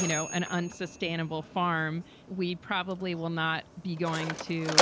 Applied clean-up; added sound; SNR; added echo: none; Mechanisms; 3 dB; none.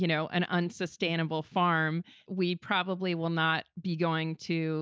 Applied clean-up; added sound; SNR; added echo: none; none; none; none.